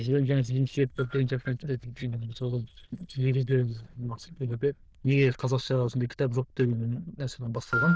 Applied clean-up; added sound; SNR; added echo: neural diffusion model UNIVERSE++.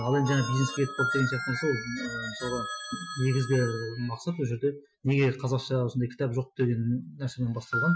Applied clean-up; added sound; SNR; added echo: classical method Wiener filter.